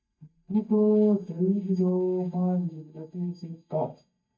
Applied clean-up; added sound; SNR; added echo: neural mask model DeepFilterNet 3.